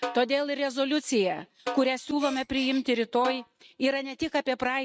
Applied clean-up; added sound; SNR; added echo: neural mask model RNNoise.